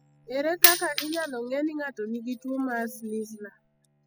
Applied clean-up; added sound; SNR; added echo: classical method spectral subtraction.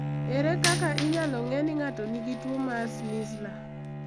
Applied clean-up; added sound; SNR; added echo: none; Bowed string instrument + Coin (dropping); 0 dB; none.